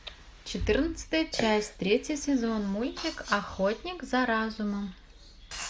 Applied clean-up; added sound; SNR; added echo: none; none; none; none.